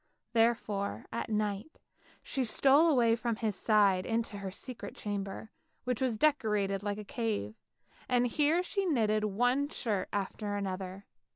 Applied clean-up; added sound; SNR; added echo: none; none; none; none.